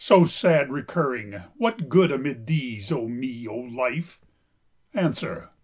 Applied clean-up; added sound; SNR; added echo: none; none; none; none.